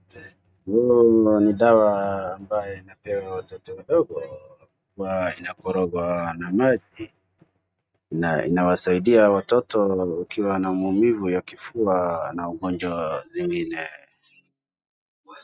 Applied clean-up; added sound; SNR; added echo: neural mask model RNNoise.